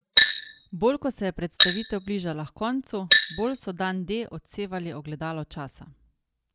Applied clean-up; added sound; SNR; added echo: none; Glass; -4 dB; none.